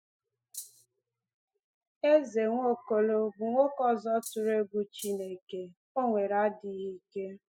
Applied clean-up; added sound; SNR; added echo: classical method spectral subtraction.